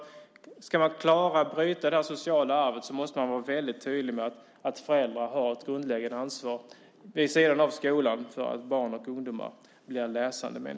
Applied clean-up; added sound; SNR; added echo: none; none; none; none.